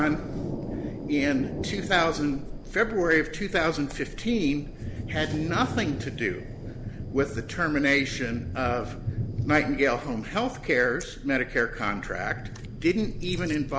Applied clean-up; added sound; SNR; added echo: none; Thunder; 8 dB; none.